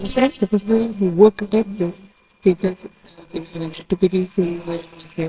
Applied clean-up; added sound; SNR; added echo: neural separator model SepFormer WHAMR!.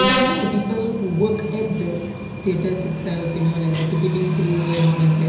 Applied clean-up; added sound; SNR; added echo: none; Subway, metro, underground; 8 dB; reverberation time 0.7 s.